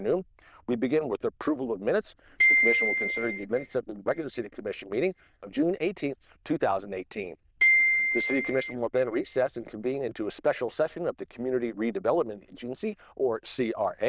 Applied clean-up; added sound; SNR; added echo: neural diffusion model UNIVERSE++.